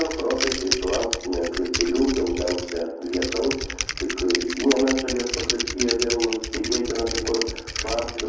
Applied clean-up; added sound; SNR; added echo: none; Typing; 4 dB; reverberation time 0.9 s.